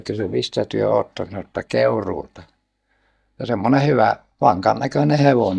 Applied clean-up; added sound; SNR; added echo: neural mask model DeepFilterNet 3.